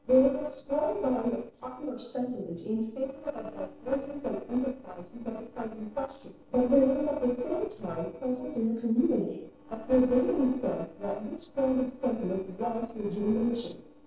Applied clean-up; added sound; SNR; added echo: neural separator model SepFormer DNS4.